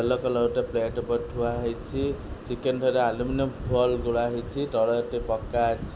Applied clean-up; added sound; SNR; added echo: none; none; none; none.